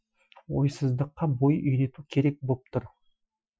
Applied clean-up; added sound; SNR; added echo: classical method Wiener filter.